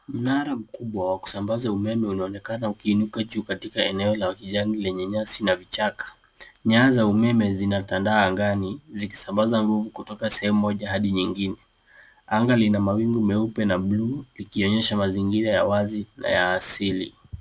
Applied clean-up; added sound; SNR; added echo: none; none; none; none.